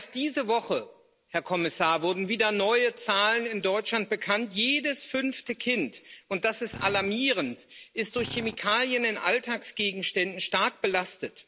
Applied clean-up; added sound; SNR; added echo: none; Drill; 15 dB; none.